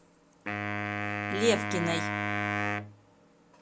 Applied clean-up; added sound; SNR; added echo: none; Wind instrument, woodwind instrument; -1 dB; none.